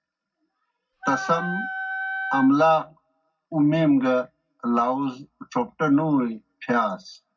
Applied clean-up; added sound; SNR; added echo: none; Wind instrument, woodwind instrument; 6 dB; reverberation time 0.4 s.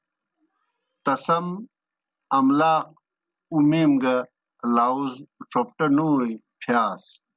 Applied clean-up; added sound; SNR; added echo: none; none; none; none.